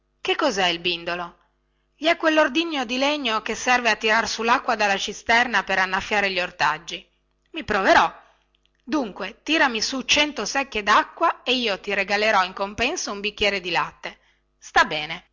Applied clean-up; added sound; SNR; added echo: none; none; none; none.